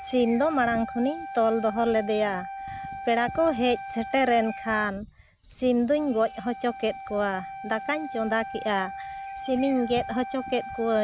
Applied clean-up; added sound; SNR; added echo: none; Wind instrument, woodwind instrument; 12 dB; none.